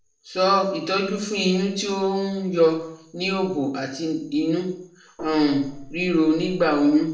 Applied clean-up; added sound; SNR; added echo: neural separator model SepFormer DNS4.